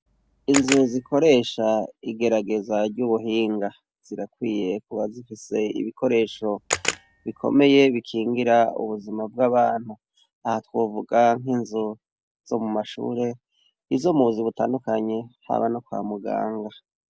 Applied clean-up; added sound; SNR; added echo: none; Camera; 7 dB; none.